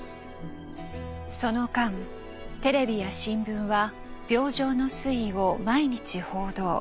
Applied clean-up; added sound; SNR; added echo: none; Bird vocalization, bird call, bird song; 14 dB; none.